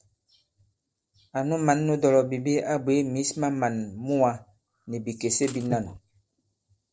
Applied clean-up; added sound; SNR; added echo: neural separator model SepFormer DNS4.